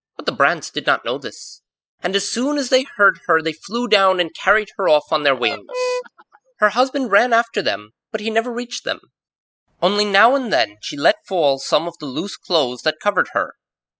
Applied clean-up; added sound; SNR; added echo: classical method spectral subtraction.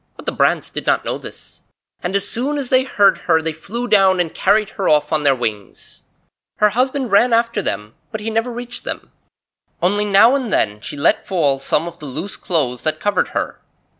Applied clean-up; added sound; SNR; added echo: none; none; none; none.